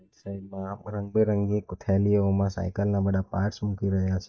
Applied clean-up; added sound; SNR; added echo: neural mask model DeepFilterNet 3.